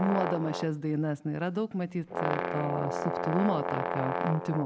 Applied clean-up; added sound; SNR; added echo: none; Brass instrument; 3 dB; none.